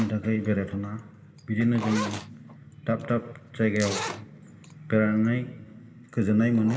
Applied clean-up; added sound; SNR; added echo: none; Zipper (clothing); 14 dB; reverberation time 2.2 s.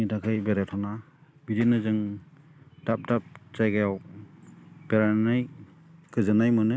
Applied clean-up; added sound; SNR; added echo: none; none; none; none.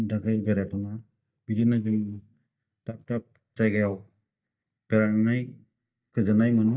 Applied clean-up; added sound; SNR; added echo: neural mask model DeepFilterNet 3.